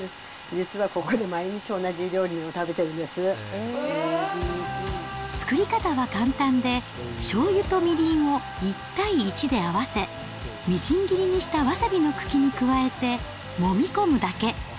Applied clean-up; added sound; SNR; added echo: none; Domestic sounds, home sounds; 17 dB; none.